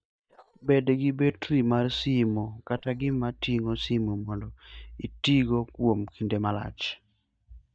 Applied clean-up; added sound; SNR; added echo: neural mask model DeepFilterNet 3.